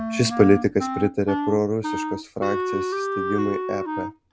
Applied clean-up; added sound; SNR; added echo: none; Wind instrument, woodwind instrument; 4 dB; none.